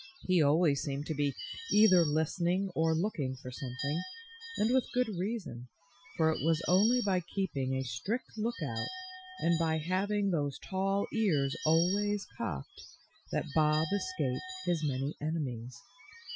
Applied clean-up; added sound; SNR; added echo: classical method Wiener filter.